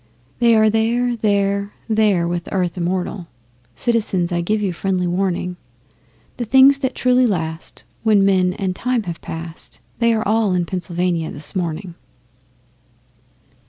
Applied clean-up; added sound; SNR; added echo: none; none; none; none.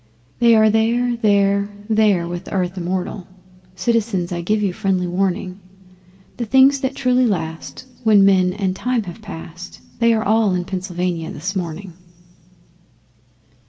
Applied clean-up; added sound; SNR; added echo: none; none; none; reverberation time 2.7 s.